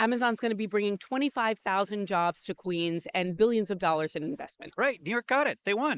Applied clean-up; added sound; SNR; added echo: neural mask model Resemble Enhance denoiser.